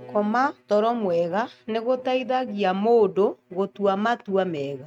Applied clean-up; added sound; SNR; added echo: neural mask model RNNoise.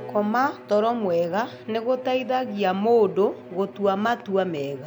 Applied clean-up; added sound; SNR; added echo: none; Bowed string instrument; 19 dB; none.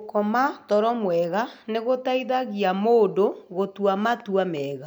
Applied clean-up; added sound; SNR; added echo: none; none; none; none.